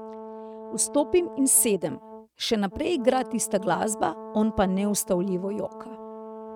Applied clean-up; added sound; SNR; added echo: neural mask model RNNoise.